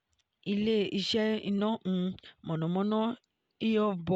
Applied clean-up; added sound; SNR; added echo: none; none; none; none.